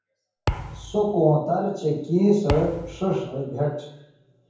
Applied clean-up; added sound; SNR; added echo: none; Thump, thud; 10 dB; reverberation time 0.9 s.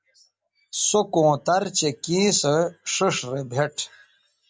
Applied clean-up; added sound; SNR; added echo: none; none; none; none.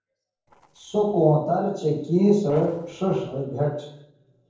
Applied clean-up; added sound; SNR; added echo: neural separator model SepFormer DNS4.